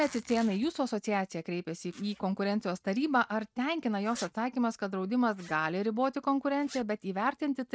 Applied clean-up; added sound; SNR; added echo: neural mask model RNNoise.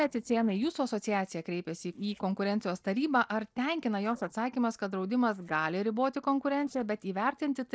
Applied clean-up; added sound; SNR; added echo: neural separator model SepFormer DNS4.